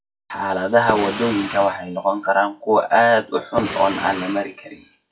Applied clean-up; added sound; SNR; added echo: classical method WPE with log-MMSE.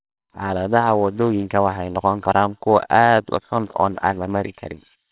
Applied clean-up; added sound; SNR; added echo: neural separator model SepFormer WHAMR!.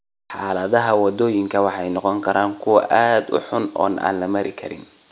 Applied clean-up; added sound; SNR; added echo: none; none; none; none.